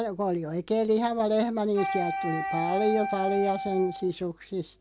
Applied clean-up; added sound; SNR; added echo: none; Wind instrument, woodwind instrument; 5 dB; none.